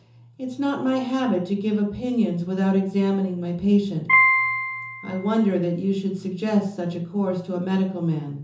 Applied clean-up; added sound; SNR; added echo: none; Piano; -1 dB; reverberation time 0.6 s.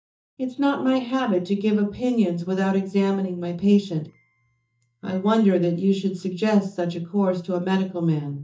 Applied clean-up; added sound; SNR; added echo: neural mask model DeepFilterNet 3.